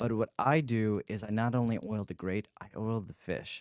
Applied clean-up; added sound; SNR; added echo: neural mask model RNNoise.